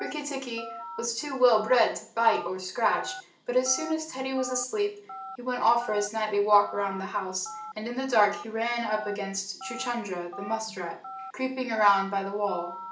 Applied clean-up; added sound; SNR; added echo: none; Telephone; 15 dB; reverberation time 0.4 s.